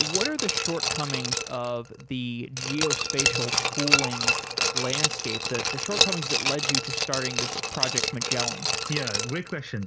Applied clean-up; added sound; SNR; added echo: none; Glass; -5 dB; none.